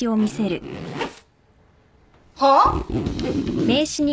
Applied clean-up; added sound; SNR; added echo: none; Zipper (clothing); 6 dB; none.